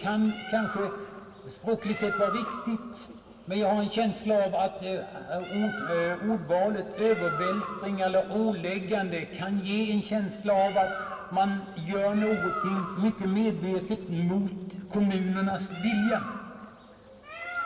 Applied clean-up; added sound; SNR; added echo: none; Bird; 11 dB; reverberation time 1.9 s.